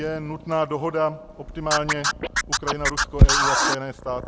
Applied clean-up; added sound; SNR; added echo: none; Purr + Scratching (performance technique); -5 dB; none.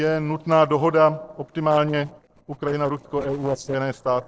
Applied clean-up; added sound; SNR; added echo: neural separator model SepFormer DNS4.